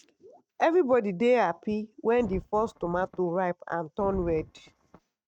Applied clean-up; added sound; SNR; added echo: neural mask model RNNoise.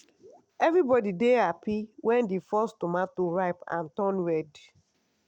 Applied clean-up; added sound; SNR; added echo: none; none; none; none.